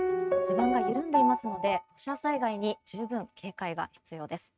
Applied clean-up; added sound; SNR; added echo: neural mask model RNNoise.